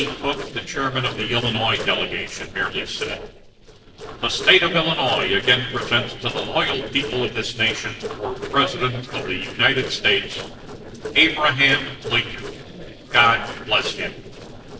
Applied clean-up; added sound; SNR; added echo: neural separator model SepFormer DNS4.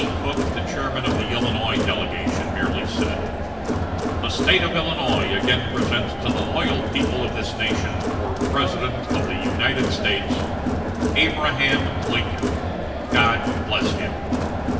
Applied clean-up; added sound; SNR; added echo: none; Crowd; -2 dB; reverberation time 1.1 s.